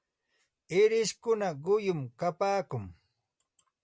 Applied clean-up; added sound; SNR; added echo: none; none; none; none.